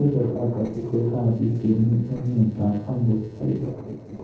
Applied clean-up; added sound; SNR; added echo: neural separator model SepFormer DNS4.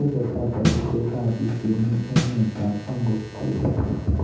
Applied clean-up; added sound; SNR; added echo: none; Snare drum; 5 dB; reverberation time 0.8 s.